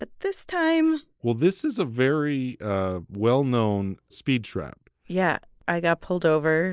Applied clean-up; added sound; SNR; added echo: neural mask model Resemble Enhance denoiser.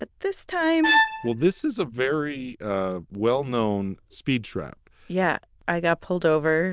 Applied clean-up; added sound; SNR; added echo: neural diffusion model UNIVERSE++.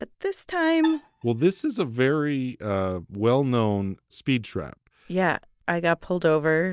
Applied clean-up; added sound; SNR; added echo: neural mask model DeepFilterNet 3.